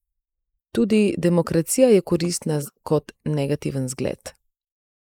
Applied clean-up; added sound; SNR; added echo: neural mask model Resemble Enhance denoiser.